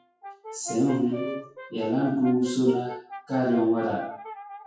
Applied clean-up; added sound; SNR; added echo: classical method WPE with log-MMSE.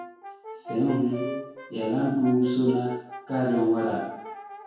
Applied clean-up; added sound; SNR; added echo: none; Brass instrument; 13 dB; reverberation time 0.6 s.